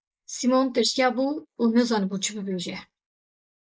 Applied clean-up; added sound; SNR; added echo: neural mask model Resemble Enhance denoiser.